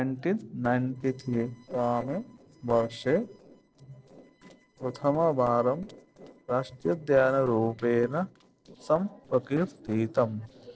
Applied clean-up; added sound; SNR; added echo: neural separator model SepFormer DNS4.